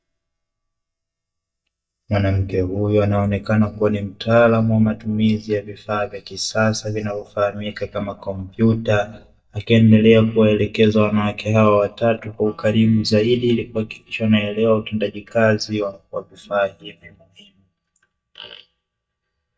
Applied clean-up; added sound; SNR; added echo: neural mask model DeepFilterNet 3.